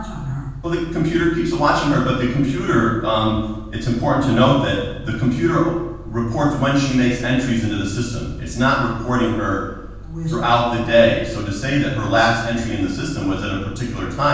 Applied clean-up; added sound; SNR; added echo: none; Mechanical fan; 15 dB; reverberation time 1.2 s.